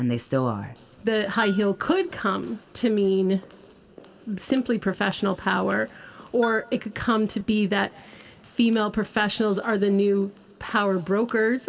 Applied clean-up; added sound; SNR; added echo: none; Bell; 18 dB; reverberation time 1.5 s.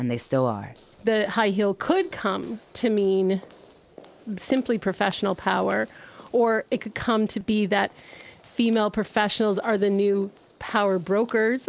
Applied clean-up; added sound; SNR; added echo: none; none; none; none.